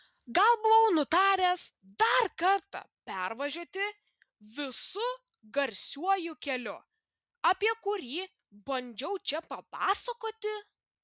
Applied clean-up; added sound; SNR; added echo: none; none; none; none.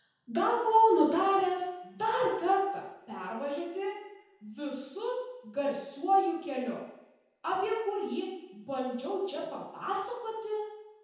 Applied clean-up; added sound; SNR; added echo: none; none; none; reverberation time 0.9 s.